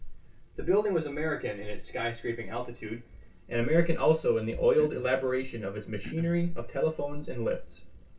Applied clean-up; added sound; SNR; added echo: none; Cough; 15 dB; reverberation time 0.2 s.